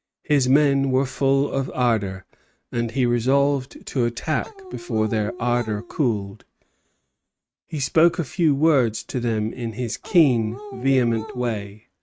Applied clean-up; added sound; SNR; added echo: neural mask model RNNoise.